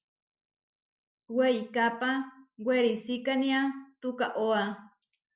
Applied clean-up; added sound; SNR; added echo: none; none; none; none.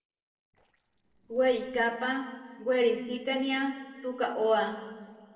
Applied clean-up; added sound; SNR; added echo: neural separator model SepFormer DNS4.